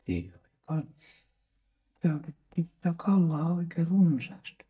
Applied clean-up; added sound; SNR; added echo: neural mask model DeepFilterNet 3.